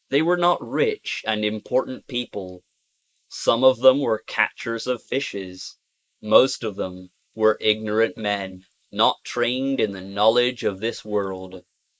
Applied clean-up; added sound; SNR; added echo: neural mask model Resemble Enhance denoiser.